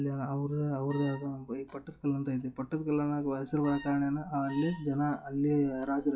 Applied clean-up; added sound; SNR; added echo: classical method log-MMSE.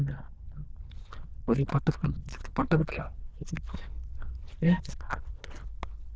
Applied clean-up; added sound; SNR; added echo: neural diffusion model UNIVERSE++.